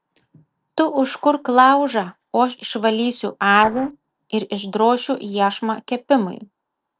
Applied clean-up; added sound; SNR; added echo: neural separator model SepFormer DNS4.